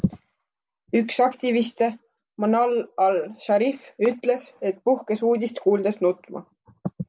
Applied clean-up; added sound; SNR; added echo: none; none; none; none.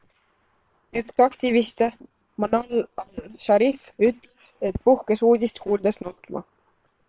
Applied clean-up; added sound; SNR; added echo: neural separator model SepFormer WHAM!.